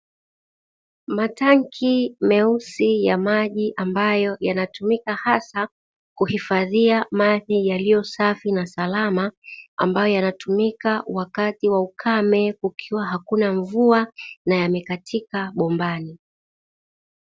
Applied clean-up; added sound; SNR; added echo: none; none; none; none.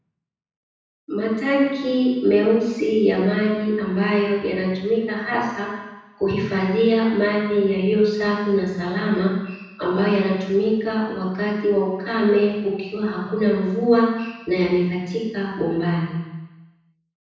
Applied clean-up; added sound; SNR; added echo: none; none; none; reverberation time 1.1 s.